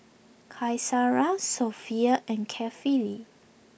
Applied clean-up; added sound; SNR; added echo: none; none; none; none.